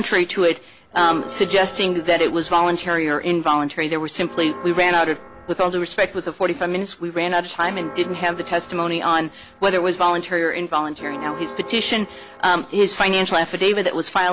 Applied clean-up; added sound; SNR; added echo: none; Church bell; 18 dB; none.